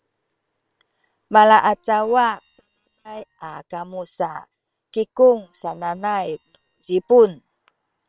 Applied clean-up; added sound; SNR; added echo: neural separator model SepFormer WHAM!.